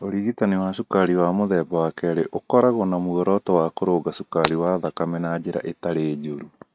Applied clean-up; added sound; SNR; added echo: neural mask model RNNoise.